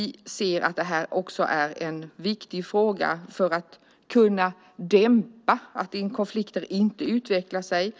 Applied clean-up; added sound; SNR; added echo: none; none; none; none.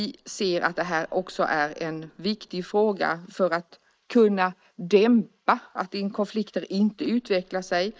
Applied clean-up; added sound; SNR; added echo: neural mask model Resemble Enhance denoiser.